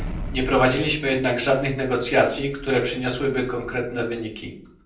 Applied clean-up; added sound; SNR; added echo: none; Explosion; 13 dB; reverberation time 0.6 s.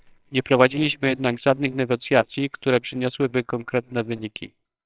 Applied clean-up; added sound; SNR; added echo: neural separator model SepFormer WHAMR!.